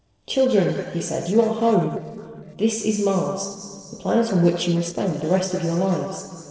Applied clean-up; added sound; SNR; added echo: neural separator model SepFormer DNS4.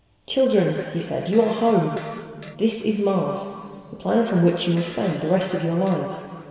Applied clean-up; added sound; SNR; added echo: none; Fart; 20 dB; reverberation time 2.2 s.